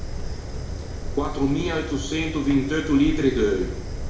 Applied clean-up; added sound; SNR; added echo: none; Fire; 5 dB; reverberation time 0.6 s.